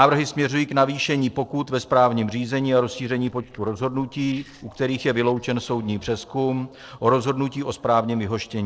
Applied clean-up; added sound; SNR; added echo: neural separator model SepFormer DNS4.